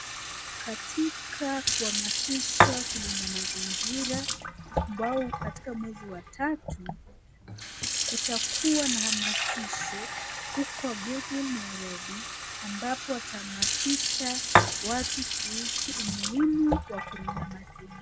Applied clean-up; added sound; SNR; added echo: none; Fill (with liquid) / Sink (filling or washing); -3 dB; none.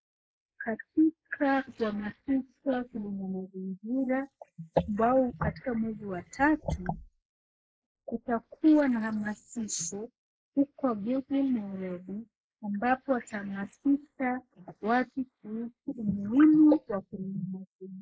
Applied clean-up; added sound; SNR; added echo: neural mask model Resemble Enhance denoiser.